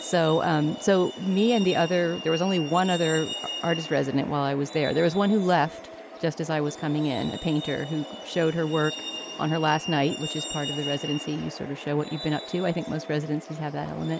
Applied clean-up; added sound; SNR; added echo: none; Truck; 11 dB; none.